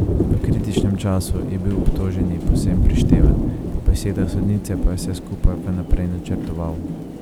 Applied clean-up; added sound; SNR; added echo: none; Thunder; 0 dB; none.